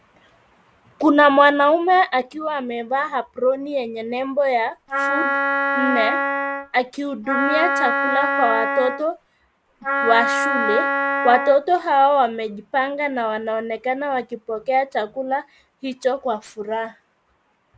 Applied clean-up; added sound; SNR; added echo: none; Wind instrument, woodwind instrument; 1 dB; none.